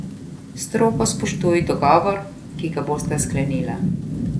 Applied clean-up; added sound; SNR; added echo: none; Rain / Thunderstorm; 4 dB; none.